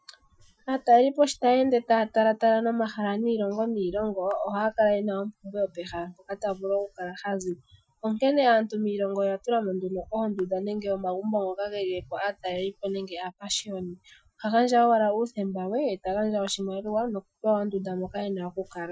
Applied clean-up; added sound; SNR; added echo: classical method Wiener filter.